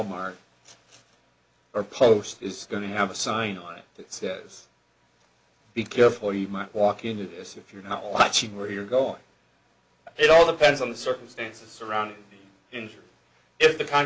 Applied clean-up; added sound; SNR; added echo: none; none; none; none.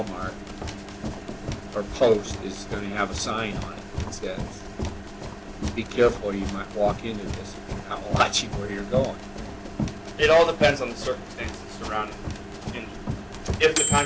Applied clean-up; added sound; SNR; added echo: none; Run + Microwave oven; 5 dB; none.